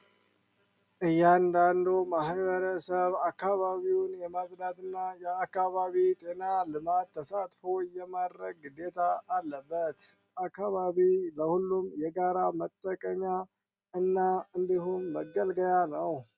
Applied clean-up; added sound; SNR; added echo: none; none; none; none.